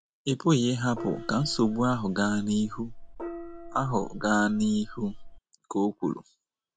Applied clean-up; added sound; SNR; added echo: none; Gong; 12 dB; none.